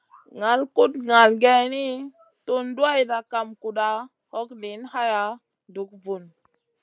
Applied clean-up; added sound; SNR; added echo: none; none; none; none.